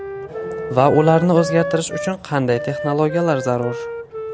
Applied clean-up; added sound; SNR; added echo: none; Wind instrument, woodwind instrument; 9 dB; none.